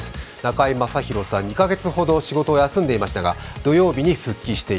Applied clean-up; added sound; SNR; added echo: none; none; none; none.